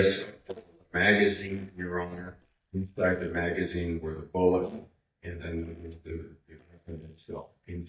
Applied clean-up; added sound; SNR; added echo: neural mask model DeepFilterNet 3.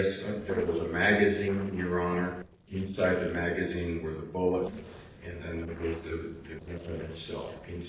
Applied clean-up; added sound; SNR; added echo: neural separator model SepFormer DNS4.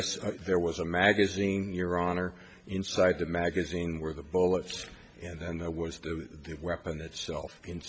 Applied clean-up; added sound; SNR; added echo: none; none; none; none.